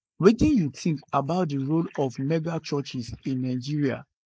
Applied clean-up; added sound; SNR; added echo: neural mask model Resemble Enhance denoiser.